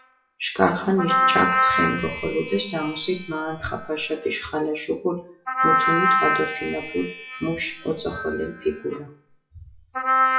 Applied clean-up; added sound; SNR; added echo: classical method WPE with log-MMSE.